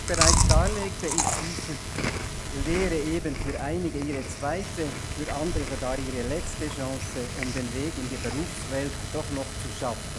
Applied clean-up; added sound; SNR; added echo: none; Chewing, mastication; -3 dB; none.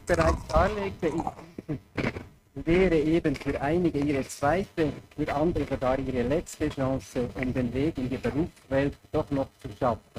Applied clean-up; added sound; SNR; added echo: neural mask model RNNoise.